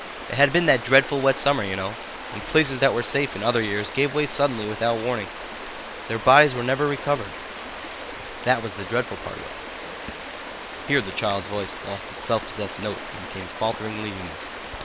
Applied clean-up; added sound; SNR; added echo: none; Stream; 10 dB; none.